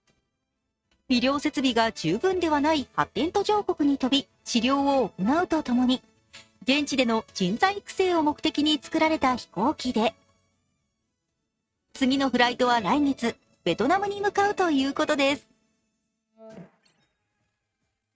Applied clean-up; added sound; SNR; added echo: neural mask model RNNoise.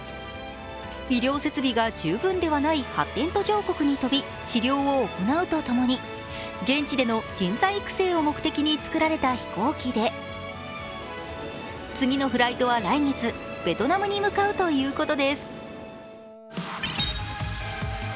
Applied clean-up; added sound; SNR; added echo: none; Wind instrument, woodwind instrument; 19 dB; none.